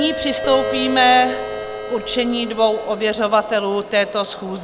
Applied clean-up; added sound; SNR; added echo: none; none; none; none.